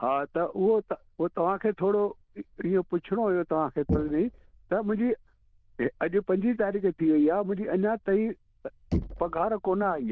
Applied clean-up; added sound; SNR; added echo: neural diffusion model UNIVERSE++.